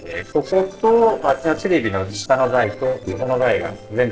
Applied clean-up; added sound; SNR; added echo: neural separator model SepFormer DNS4.